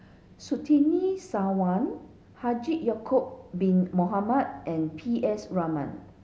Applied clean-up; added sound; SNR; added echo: none; none; none; none.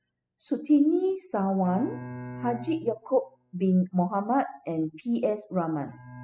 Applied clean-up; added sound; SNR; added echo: classical method spectral subtraction.